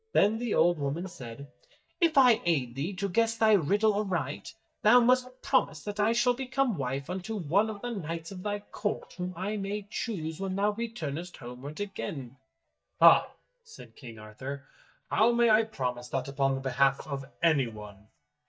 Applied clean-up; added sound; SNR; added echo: neural mask model DeepFilterNet 3.